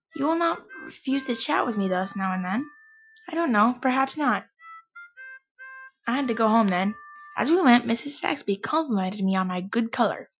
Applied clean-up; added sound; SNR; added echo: classical method Wiener filter.